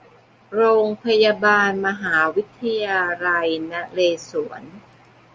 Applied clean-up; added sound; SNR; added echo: none; none; none; none.